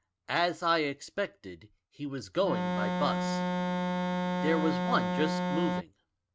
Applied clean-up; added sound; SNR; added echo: neural mask model RNNoise.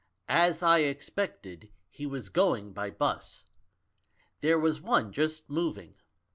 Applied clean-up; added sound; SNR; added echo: none; none; none; none.